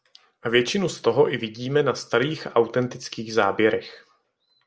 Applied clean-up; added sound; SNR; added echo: none; none; none; none.